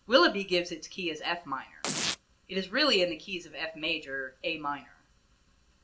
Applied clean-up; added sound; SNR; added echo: none; Domestic sounds, home sounds; 5 dB; reverberation time 0.3 s.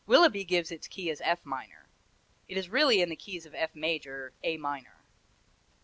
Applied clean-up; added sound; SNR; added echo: none; none; none; none.